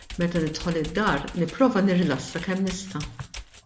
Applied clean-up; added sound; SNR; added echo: none; Computer keyboard; 15 dB; none.